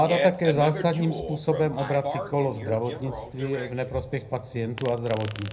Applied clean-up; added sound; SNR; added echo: none; Fart; 8 dB; reverberation time 0.4 s.